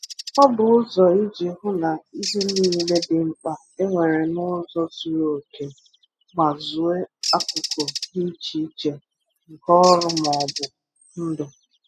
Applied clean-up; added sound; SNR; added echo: classical method spectral subtraction.